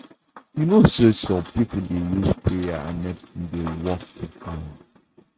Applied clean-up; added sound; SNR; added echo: neural mask model RNNoise.